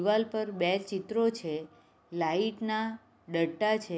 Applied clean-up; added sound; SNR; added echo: none; none; none; none.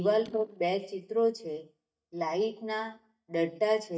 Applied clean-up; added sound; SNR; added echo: neural mask model DeepFilterNet 3.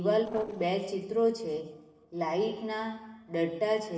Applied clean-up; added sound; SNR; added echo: neural separator model SepFormer DNS4.